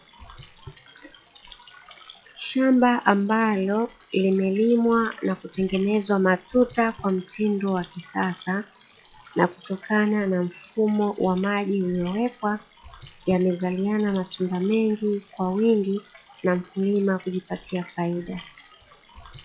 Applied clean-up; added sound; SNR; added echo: classical method log-MMSE.